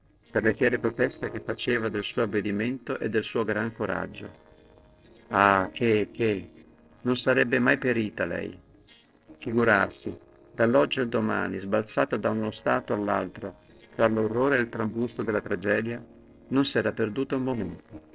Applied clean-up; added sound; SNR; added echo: neural separator model SepFormer DNS4.